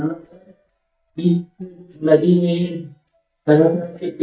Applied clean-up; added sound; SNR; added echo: neural mask model DeepFilterNet 3.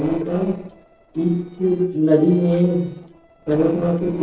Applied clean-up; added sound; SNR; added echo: neural separator model SepFormer DNS4.